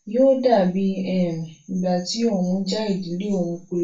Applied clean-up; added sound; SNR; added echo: none; none; none; reverberation time 0.3 s.